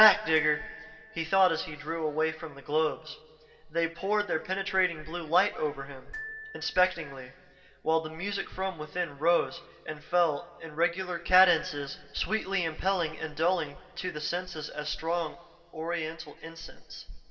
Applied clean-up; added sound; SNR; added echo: none; Glockenspiel; 18 dB; reverberation time 1.4 s.